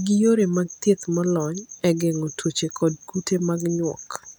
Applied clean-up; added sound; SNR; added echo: none; none; none; none.